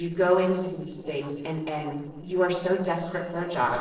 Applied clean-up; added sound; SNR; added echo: neural separator model SepFormer DNS4.